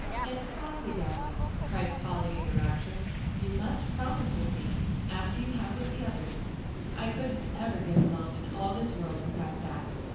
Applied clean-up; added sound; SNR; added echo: none; Waves, surf; -2 dB; reverberation time 0.9 s.